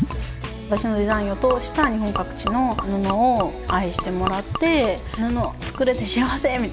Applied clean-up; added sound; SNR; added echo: none; Gurgling / Liquid; 9 dB; none.